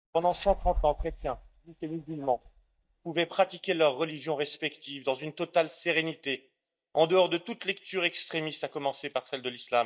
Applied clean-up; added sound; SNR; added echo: neural mask model DeepFilterNet 3.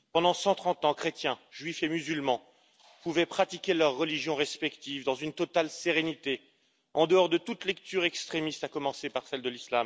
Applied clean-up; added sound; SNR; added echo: none; none; none; none.